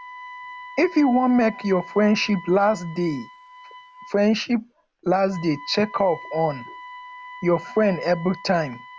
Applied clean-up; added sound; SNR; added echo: none; Wind instrument, woodwind instrument; 17 dB; none.